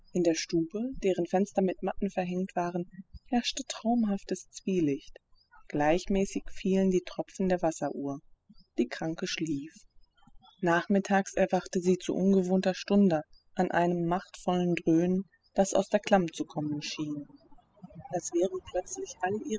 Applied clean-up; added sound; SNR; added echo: classical method spectral subtraction.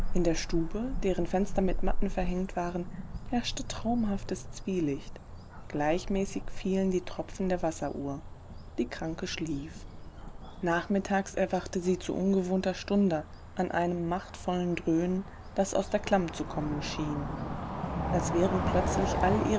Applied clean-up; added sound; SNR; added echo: none; Cricket / Motor vehicle (road); 3 dB; none.